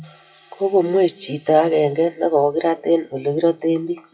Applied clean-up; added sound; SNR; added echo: classical method WPE with log-MMSE.